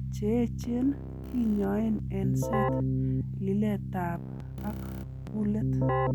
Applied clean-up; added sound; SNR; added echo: none; Keyboard (musical); 0 dB; none.